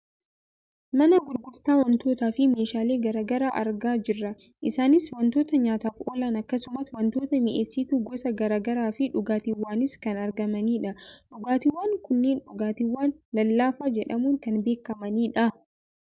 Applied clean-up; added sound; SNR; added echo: none; none; none; none.